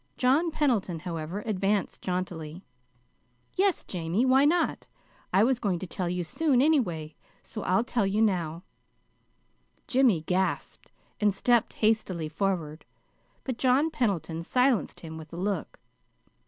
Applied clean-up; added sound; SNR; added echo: none; none; none; none.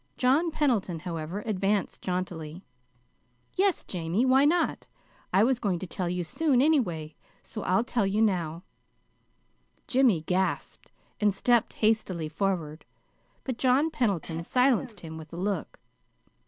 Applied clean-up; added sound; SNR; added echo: none; Cough; 17 dB; none.